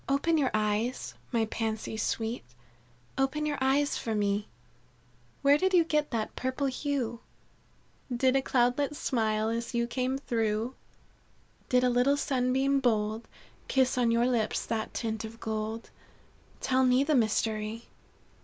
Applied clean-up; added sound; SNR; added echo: none; none; none; none.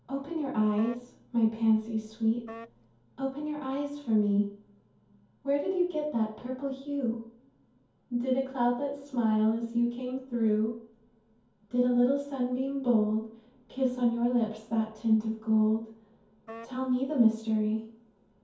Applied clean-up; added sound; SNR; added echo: none; Wind instrument, woodwind instrument; 18 dB; reverberation time 0.6 s.